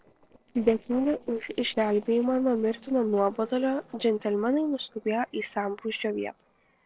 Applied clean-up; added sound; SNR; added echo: neural separator model SepFormer DNS4.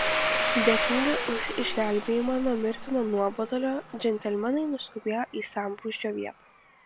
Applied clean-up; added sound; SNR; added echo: none; Domestic sounds, home sounds; 4 dB; none.